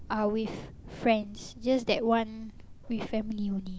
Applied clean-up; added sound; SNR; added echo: none; Thunder; 13 dB; none.